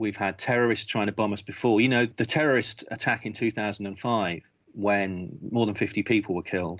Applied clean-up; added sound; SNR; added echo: none; none; none; none.